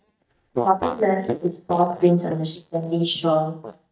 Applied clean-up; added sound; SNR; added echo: neural mask model DeepFilterNet 3.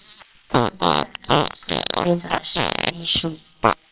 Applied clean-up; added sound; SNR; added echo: neural separator model SepFormer WHAMR!.